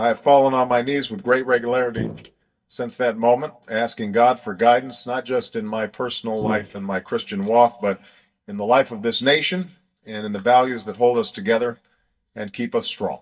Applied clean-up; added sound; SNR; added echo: neural mask model DeepFilterNet 3.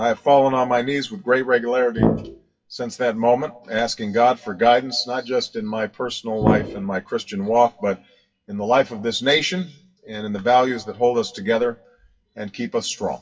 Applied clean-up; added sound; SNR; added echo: classical method WPE with log-MMSE.